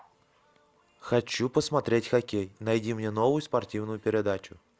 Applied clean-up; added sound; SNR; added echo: none; none; none; none.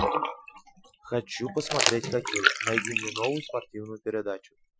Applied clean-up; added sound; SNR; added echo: classical method Wiener filter.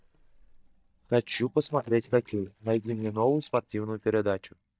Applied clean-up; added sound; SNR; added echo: neural mask model DeepFilterNet 3.